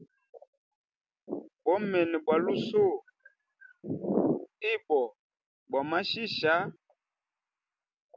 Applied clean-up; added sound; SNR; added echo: none; none; none; none.